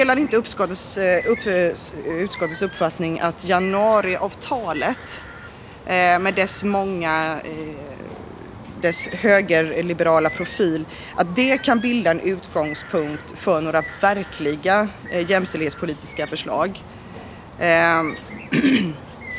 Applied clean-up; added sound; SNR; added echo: none; Bird; 15 dB; none.